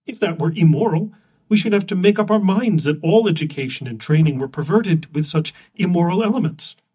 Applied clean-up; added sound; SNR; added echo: neural mask model DeepFilterNet 3.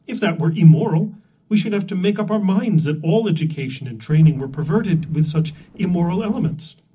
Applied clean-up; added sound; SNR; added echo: neural separator model SepFormer DNS4.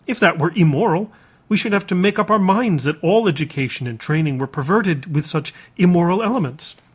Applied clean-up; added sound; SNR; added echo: none; none; none; none.